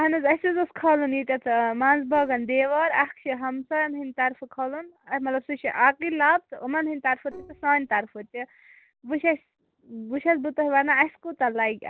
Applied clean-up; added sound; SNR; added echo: neural separator model SepFormer DNS4.